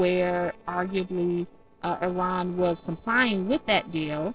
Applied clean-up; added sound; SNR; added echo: neural separator model SepFormer DNS4.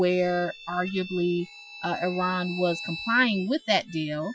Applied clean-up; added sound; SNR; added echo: classical method Wiener filter.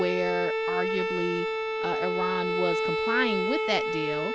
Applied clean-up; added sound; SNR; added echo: none; Bowed string instrument; -2 dB; none.